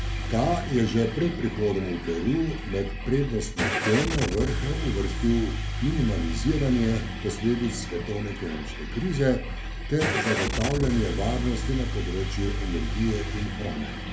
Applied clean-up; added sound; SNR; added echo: none; Engine starting / Car; 3 dB; reverberation time 0.3 s.